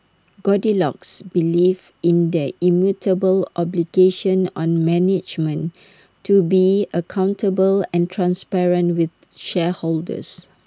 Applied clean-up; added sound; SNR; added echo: none; none; none; none.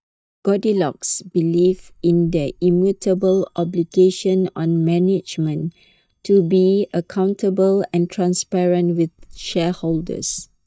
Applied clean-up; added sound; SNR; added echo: neural mask model DeepFilterNet 3.